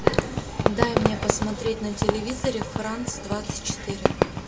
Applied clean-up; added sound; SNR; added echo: none; Fireworks; -3 dB; reverberation time 0.7 s.